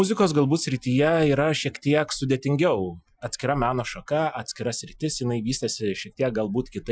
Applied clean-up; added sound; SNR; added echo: classical method Wiener filter.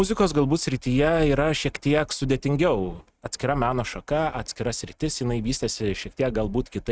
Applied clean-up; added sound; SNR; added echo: neural mask model RNNoise.